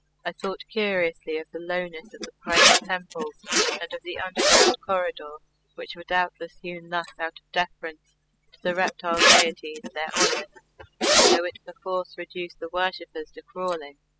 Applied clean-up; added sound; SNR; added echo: classical method spectral subtraction.